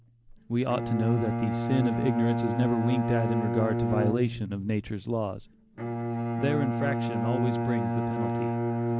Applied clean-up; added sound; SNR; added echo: none; Bowed string instrument; 0 dB; none.